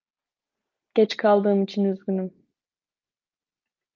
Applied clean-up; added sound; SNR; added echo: none; none; none; none.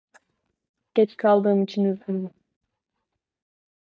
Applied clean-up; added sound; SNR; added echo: neural mask model DeepFilterNet 3.